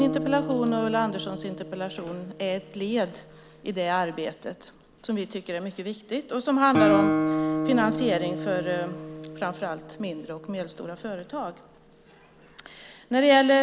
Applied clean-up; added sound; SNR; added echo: none; Guitar; 5 dB; none.